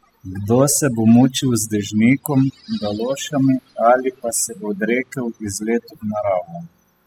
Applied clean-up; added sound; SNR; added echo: classical method spectral subtraction.